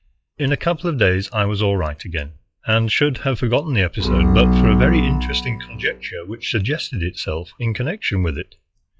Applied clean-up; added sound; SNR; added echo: classical method log-MMSE.